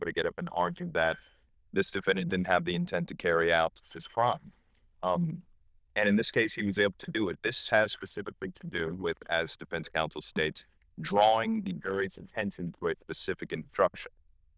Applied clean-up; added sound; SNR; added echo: neural diffusion model UNIVERSE++.